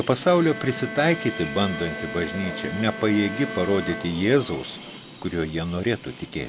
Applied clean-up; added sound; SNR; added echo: none; Subway, metro, underground + Bowed string instrument; 9 dB; none.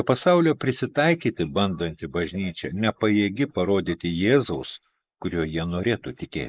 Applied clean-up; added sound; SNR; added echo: neural mask model Resemble Enhance denoiser.